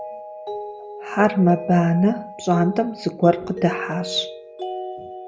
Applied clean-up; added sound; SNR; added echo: none; Mallet percussion; 11 dB; none.